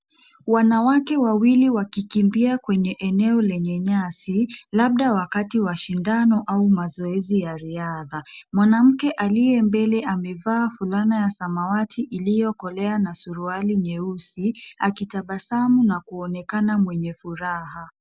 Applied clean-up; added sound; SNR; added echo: none; none; none; none.